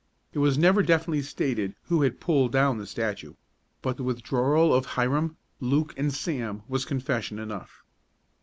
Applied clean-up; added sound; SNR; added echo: none; none; none; none.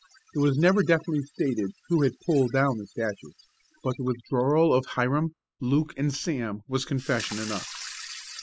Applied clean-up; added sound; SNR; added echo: classical method spectral subtraction.